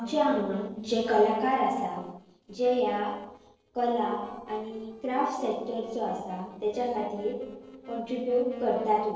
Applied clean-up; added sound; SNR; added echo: neural separator model SepFormer DNS4.